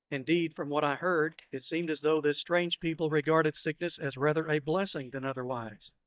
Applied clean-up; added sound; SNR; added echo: neural mask model DeepFilterNet 3.